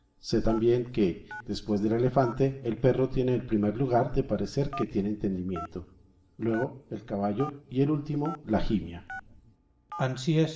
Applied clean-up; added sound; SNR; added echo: none; Telephone; 18 dB; reverberation time 1.6 s.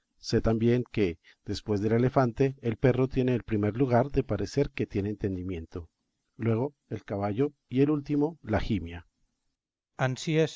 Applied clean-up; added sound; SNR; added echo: none; none; none; none.